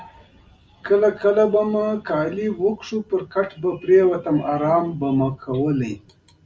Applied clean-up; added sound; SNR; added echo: none; none; none; none.